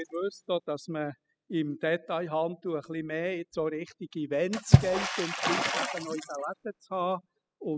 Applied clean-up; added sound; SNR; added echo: classical method spectral subtraction.